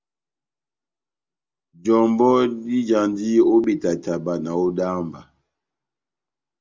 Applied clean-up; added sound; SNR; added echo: none; none; none; none.